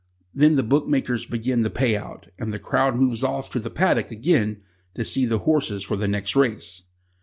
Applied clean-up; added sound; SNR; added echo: none; none; none; none.